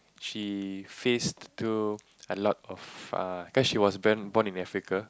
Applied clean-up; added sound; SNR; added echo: none; none; none; none.